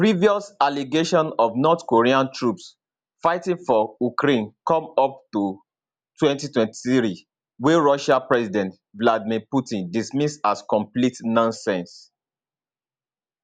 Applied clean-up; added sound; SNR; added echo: none; none; none; none.